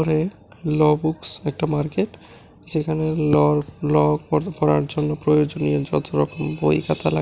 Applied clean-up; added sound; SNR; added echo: none; none; none; none.